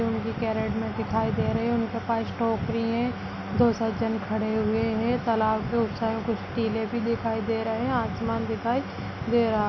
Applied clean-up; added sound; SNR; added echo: none; none; none; none.